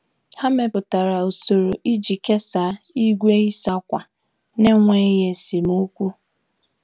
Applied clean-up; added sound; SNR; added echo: none; none; none; none.